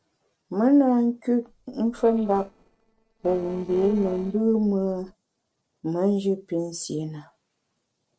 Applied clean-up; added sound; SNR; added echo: neural separator model SepFormer DNS4.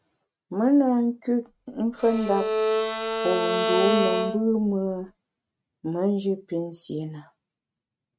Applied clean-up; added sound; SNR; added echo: neural mask model RNNoise.